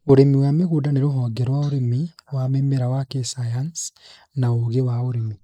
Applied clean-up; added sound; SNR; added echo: neural mask model Resemble Enhance denoiser.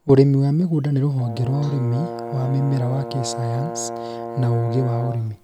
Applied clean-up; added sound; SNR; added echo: none; Brass instrument; 11 dB; none.